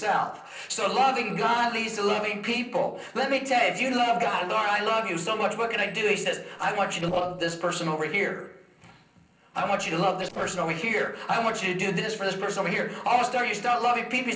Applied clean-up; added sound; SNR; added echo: neural separator model SepFormer DNS4.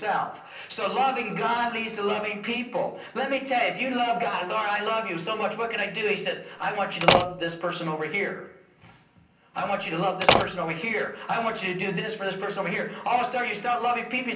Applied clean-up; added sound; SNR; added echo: none; Slam; -4 dB; reverberation time 0.6 s.